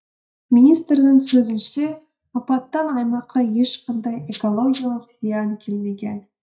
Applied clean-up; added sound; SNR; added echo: neural mask model DeepFilterNet 3.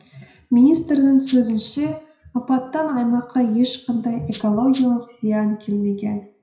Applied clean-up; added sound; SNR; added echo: none; Rattle (instrument); 11 dB; reverberation time 0.5 s.